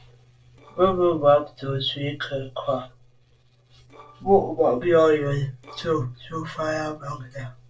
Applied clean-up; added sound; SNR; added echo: neural separator model SepFormer DNS4.